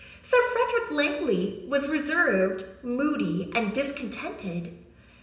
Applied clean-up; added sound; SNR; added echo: none; none; none; reverberation time 0.9 s.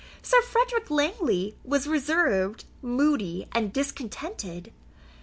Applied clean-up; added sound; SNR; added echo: none; none; none; none.